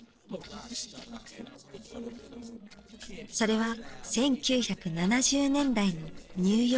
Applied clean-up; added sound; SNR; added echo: neural separator model SepFormer DNS4.